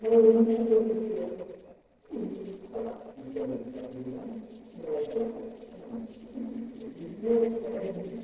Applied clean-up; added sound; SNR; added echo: neural separator model SepFormer DNS4.